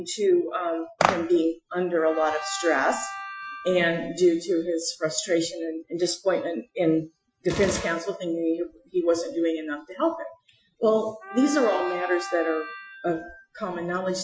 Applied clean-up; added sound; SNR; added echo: classical method Wiener filter.